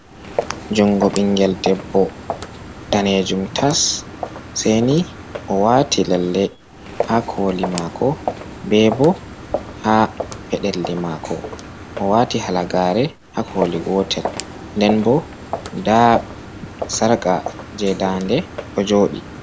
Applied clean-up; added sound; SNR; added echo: none; Walk, footsteps; 10 dB; none.